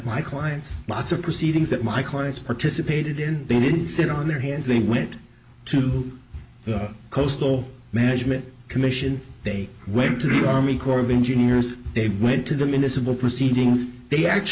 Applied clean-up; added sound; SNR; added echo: none; none; none; none.